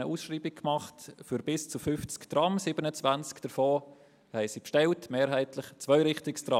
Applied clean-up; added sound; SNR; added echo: none; none; none; none.